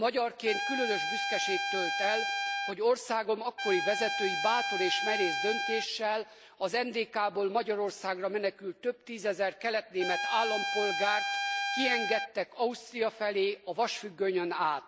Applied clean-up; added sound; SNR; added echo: none; Trumpet; 1 dB; none.